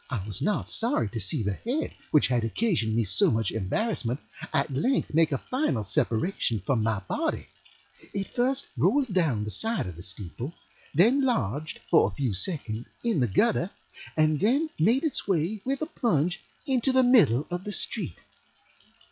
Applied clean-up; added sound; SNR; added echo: classical method log-MMSE.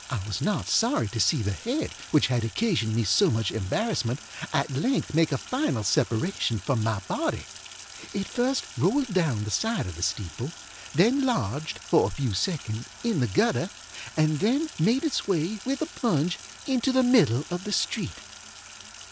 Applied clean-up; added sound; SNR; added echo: none; Sink (filling or washing); 17 dB; none.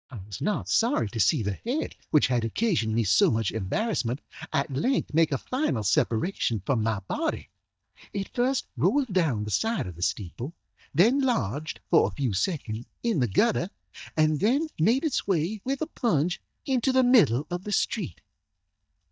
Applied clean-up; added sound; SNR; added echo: neural mask model DeepFilterNet 3.